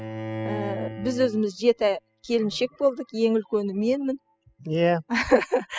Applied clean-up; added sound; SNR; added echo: classical method spectral subtraction.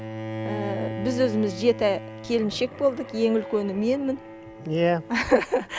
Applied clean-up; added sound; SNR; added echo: none; Bowed string instrument; 11 dB; none.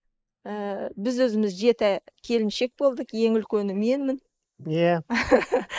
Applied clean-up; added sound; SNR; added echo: neural mask model Resemble Enhance denoiser.